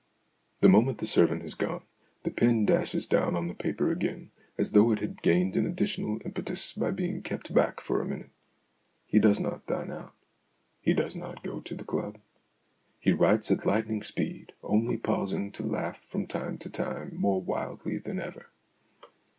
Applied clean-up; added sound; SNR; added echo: none; none; none; none.